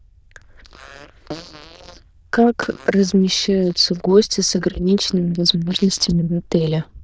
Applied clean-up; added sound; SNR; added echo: neural diffusion model UNIVERSE++.